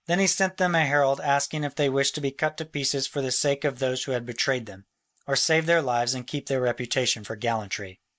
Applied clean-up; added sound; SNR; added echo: neural mask model Resemble Enhance denoiser.